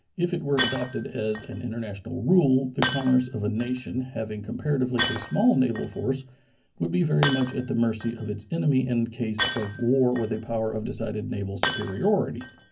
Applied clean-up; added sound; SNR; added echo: none; Shatter; 8 dB; reverberation time 0.3 s.